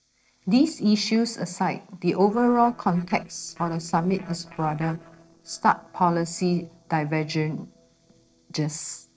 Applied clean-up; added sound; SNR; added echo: neural separator model SepFormer DNS4.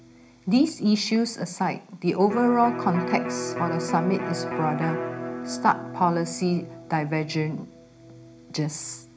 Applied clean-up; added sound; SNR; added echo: none; Electric guitar; 8 dB; reverberation time 0.4 s.